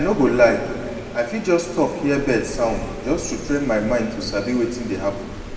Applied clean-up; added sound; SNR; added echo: none; Rain; 13 dB; reverberation time 1.8 s.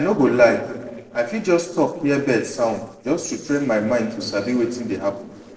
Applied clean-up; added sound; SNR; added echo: neural separator model SepFormer DNS4.